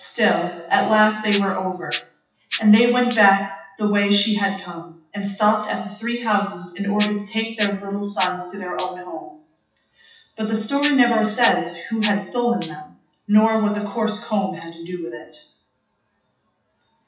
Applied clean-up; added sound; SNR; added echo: classical method WPE with log-MMSE.